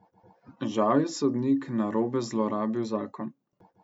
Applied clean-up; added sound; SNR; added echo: none; none; none; none.